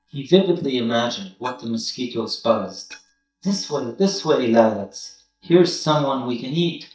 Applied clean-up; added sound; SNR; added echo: neural mask model DeepFilterNet 3.